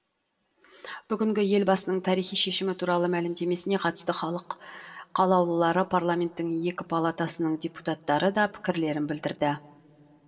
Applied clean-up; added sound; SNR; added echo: none; none; none; reverberation time 1.7 s.